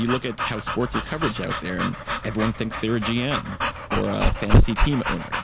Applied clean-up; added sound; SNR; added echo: none; Dog / Breathing; -2 dB; none.